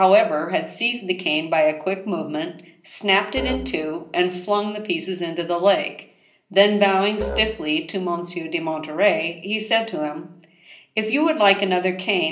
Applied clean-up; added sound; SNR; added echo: none; Musical instrument; 14 dB; reverberation time 0.5 s.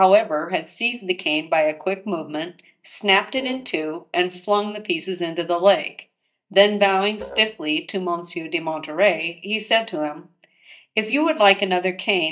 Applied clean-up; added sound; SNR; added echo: neural mask model DeepFilterNet 3.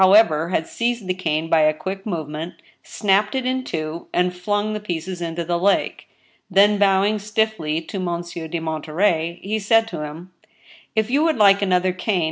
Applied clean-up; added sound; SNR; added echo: none; none; none; none.